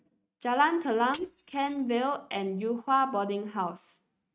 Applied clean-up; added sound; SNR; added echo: neural mask model RNNoise.